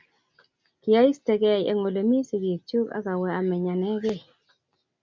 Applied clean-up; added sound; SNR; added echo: none; none; none; none.